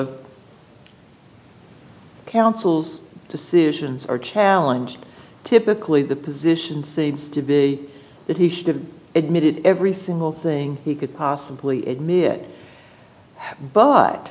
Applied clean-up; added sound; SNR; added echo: none; none; none; none.